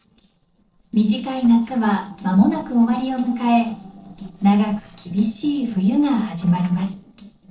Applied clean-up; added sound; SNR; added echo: neural separator model SepFormer DNS4.